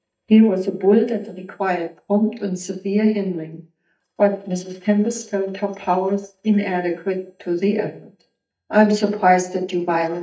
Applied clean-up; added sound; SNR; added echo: neural mask model DeepFilterNet 3.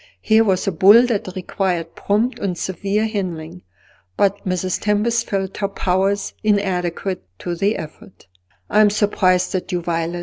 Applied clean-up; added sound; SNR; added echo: none; none; none; none.